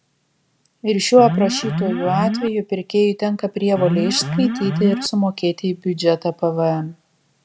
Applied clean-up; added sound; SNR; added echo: none; Alarm; 3 dB; none.